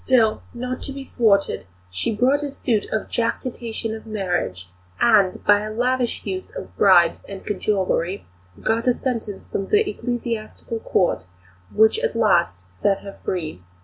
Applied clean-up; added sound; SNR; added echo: none; none; none; none.